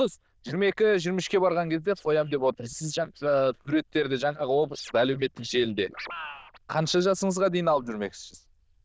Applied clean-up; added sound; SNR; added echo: neural diffusion model UNIVERSE++.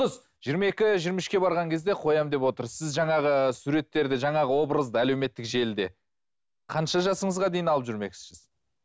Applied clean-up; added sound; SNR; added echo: none; none; none; none.